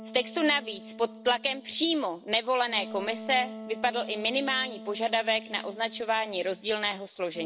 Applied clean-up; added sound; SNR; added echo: none; Wind instrument, woodwind instrument; 14 dB; none.